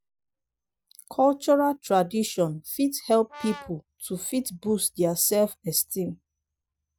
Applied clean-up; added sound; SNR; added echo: none; Brass instrument; 17 dB; none.